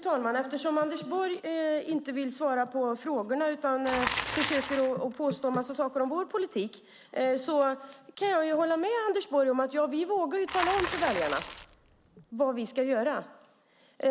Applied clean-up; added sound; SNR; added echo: none; Bicycle; 12 dB; none.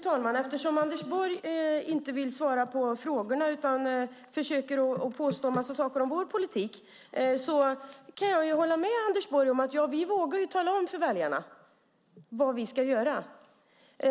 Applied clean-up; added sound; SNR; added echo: none; none; none; none.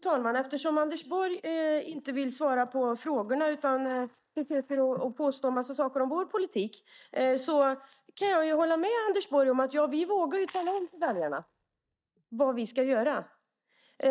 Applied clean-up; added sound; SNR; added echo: neural mask model DeepFilterNet 3.